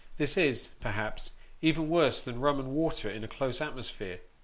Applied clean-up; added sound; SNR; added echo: none; none; none; none.